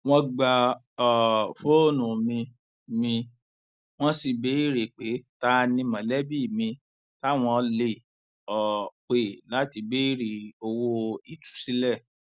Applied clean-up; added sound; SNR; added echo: none; none; none; none.